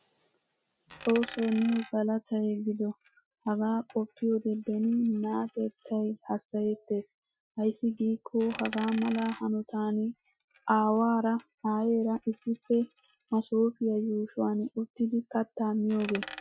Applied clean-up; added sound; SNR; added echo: classical method Wiener filter.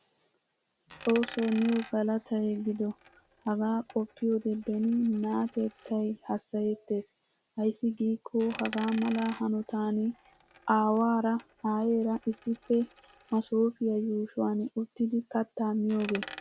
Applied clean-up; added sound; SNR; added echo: none; Coin (dropping); 19 dB; none.